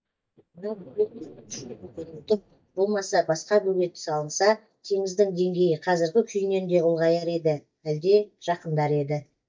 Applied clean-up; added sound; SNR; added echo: neural mask model DeepFilterNet 3.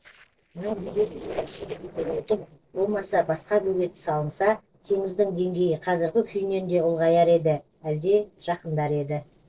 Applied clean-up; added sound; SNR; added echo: neural separator model SepFormer DNS4.